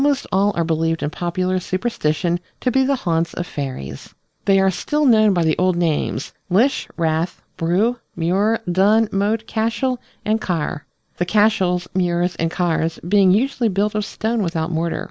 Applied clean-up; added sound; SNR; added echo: none; none; none; none.